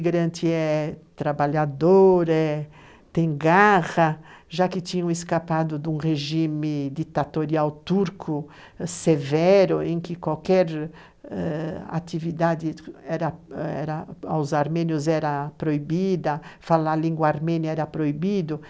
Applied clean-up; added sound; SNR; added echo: none; none; none; none.